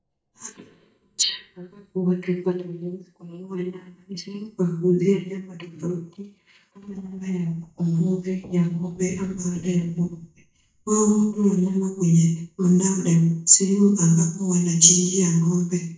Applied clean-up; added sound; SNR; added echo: neural mask model DeepFilterNet 3.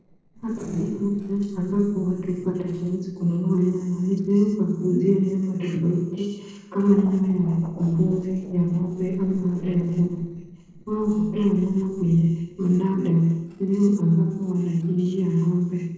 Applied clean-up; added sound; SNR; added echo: neural separator model SepFormer DNS4.